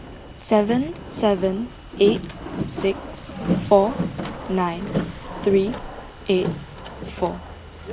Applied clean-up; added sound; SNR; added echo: none; Boat, Water vehicle; 6 dB; none.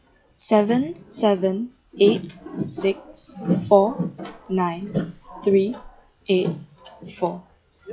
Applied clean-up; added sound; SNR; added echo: classical method log-MMSE.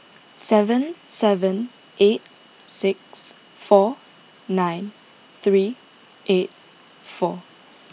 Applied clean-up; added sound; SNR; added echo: none; none; none; none.